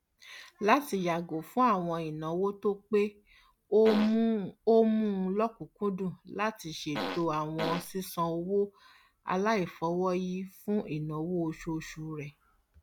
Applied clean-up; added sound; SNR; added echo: none; Fart; 6 dB; none.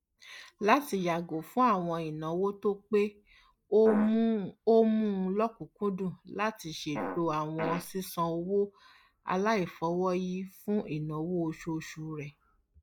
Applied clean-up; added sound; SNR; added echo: neural mask model Resemble Enhance denoiser.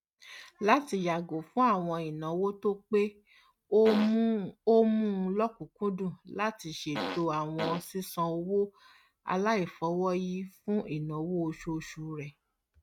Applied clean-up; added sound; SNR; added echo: neural mask model RNNoise.